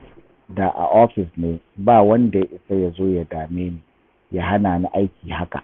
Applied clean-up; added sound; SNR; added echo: none; none; none; none.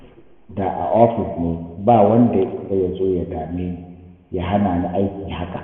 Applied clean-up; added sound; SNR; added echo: none; none; none; reverberation time 1.5 s.